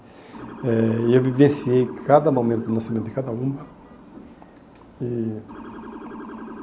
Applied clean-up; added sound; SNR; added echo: none; Motor vehicle (road) / Siren; 16 dB; none.